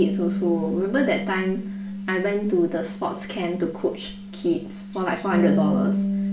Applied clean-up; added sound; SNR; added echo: none; Bass guitar; 2 dB; reverberation time 0.4 s.